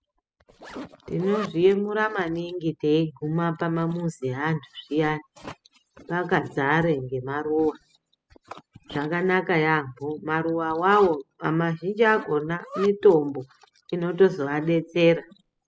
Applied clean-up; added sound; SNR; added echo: classical method spectral subtraction.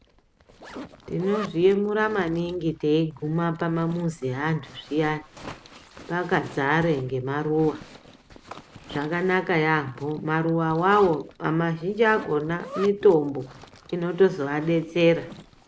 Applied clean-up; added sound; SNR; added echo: none; Zipper (clothing); 19 dB; none.